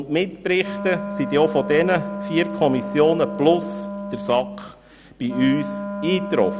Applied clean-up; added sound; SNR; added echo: none; Wind instrument, woodwind instrument; 8 dB; none.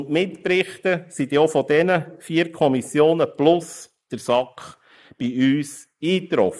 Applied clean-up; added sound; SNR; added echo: neural mask model Resemble Enhance denoiser.